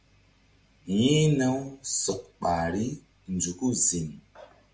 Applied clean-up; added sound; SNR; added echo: none; none; none; none.